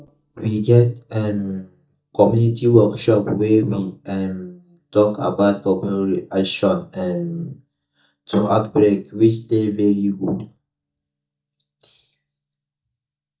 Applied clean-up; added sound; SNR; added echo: neural mask model DeepFilterNet 3.